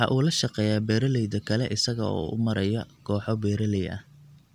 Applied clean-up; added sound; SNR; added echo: none; none; none; none.